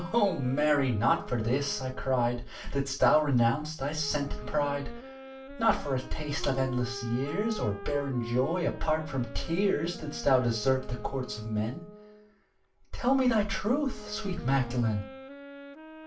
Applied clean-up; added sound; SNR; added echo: none; Wind instrument, woodwind instrument; 15 dB; reverberation time 0.3 s.